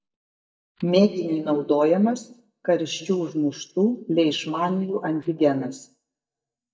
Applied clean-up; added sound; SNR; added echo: neural mask model DeepFilterNet 3.